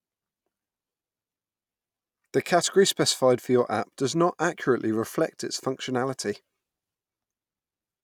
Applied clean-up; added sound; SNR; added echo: none; none; none; none.